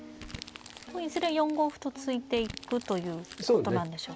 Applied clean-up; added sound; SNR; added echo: none; Crumpling, crinkling + Plucked string instrument; 15 dB; none.